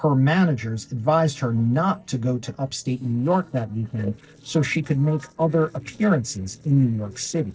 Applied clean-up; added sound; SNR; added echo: neural separator model SepFormer DNS4.